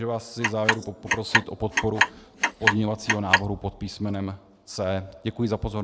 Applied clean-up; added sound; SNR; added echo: none; Clock; -3 dB; none.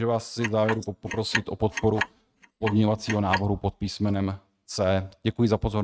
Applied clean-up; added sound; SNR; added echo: neural mask model RNNoise.